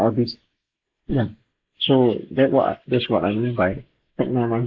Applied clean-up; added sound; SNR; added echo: neural mask model Resemble Enhance denoiser.